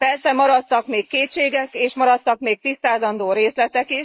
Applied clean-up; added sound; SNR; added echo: neural mask model Resemble Enhance denoiser.